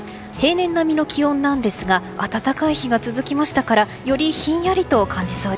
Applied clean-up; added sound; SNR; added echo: none; none; none; none.